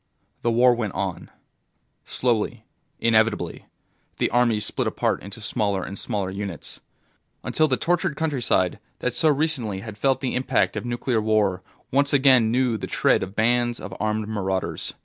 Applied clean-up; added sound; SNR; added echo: none; none; none; none.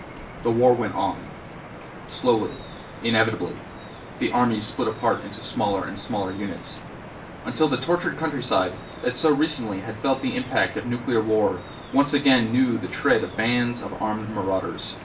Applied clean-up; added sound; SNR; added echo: none; Drip; 14 dB; reverberation time 0.3 s.